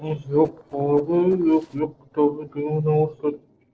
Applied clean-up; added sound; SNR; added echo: neural separator model SepFormer DNS4.